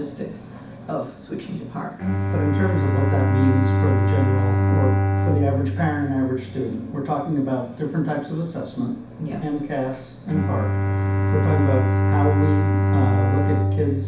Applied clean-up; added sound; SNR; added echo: none; Bowed string instrument; -4 dB; reverberation time 0.6 s.